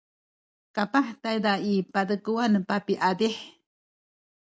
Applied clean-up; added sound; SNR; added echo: none; none; none; none.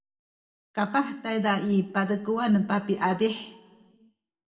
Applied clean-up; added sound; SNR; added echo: none; none; none; reverberation time 0.9 s.